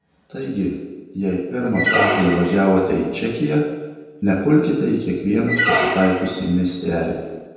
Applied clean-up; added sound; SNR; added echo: none; Squeak; 4 dB; reverberation time 1.0 s.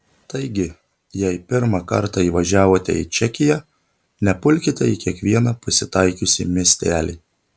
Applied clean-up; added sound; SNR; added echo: none; none; none; none.